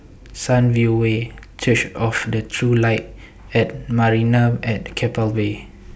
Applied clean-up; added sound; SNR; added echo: none; none; none; none.